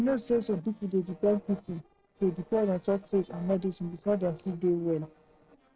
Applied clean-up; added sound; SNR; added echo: neural separator model SepFormer DNS4.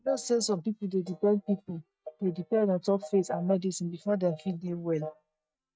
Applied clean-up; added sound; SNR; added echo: neural mask model DeepFilterNet 3.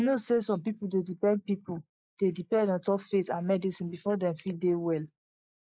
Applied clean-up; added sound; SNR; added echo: neural mask model Resemble Enhance denoiser.